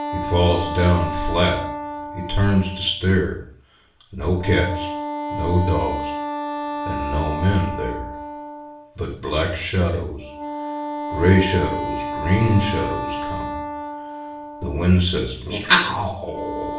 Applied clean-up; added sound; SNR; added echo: none; Wind instrument, woodwind instrument; 7 dB; reverberation time 0.5 s.